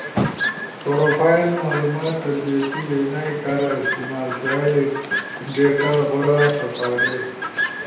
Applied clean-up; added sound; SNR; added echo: none; Chirp, tweet; 6 dB; reverberation time 0.9 s.